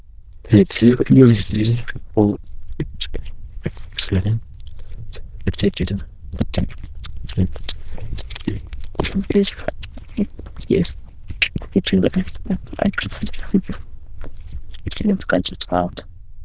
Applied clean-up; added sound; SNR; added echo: neural diffusion model UNIVERSE++.